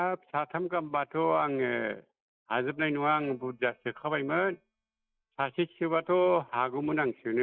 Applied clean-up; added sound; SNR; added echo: neural mask model DeepFilterNet 3.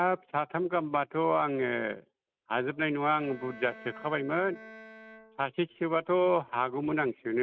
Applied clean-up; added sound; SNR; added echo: neural mask model RNNoise.